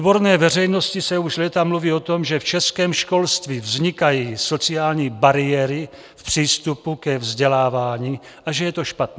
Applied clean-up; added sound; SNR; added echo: none; none; none; none.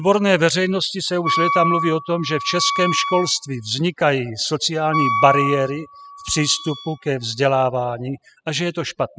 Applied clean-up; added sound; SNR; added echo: classical method spectral subtraction.